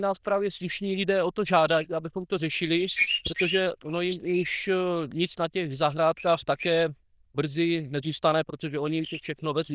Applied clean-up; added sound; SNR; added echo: neural diffusion model UNIVERSE++.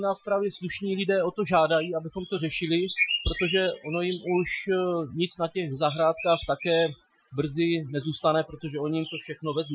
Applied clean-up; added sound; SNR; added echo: classical method Wiener filter.